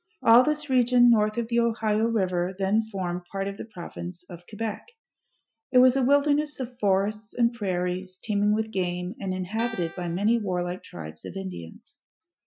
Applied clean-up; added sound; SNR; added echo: classical method Wiener filter.